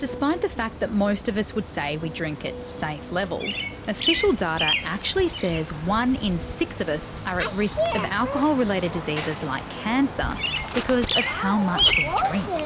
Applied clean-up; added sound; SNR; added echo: none; Bird vocalization, bird call, bird song; 3 dB; none.